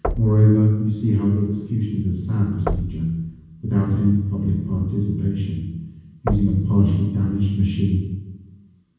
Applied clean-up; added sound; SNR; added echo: none; Knock; 13 dB; reverberation time 1.2 s.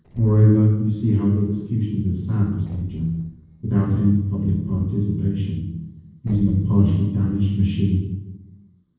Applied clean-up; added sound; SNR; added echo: neural separator model SepFormer DNS4.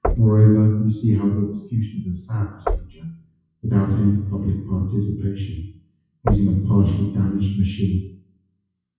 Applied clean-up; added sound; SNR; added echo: classical method WPE with log-MMSE.